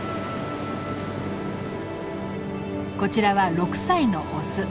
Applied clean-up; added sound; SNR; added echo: none; none; none; none.